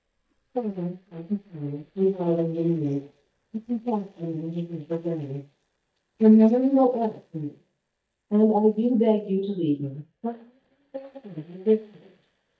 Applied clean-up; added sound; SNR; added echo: neural mask model DeepFilterNet 3.